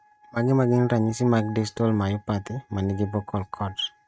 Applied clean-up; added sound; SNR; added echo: neural mask model RNNoise.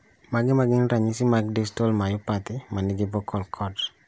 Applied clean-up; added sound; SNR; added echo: none; none; none; none.